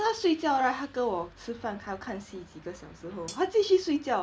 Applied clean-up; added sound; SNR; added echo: none; Hi-hat; 17 dB; none.